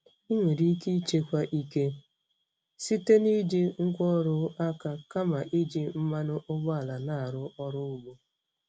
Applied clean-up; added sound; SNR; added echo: none; none; none; none.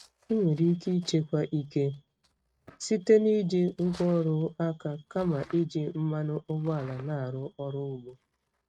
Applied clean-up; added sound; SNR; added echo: neural mask model RNNoise.